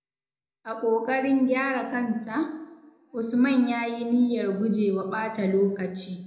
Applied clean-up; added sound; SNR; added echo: none; none; none; reverberation time 0.7 s.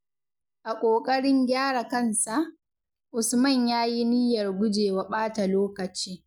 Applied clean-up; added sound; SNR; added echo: none; none; none; none.